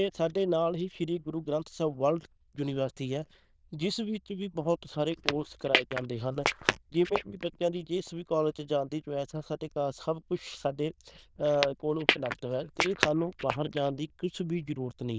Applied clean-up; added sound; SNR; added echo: neural diffusion model UNIVERSE++.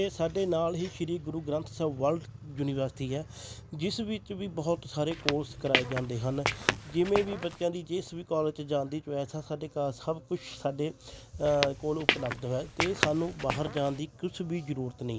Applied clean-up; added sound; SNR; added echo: none; Squeak / Walk, footsteps; 2 dB; none.